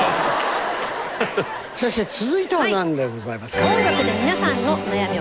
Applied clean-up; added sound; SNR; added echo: none; none; none; none.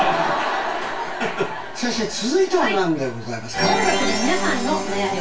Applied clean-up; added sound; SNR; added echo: none; none; none; reverberation time 0.2 s.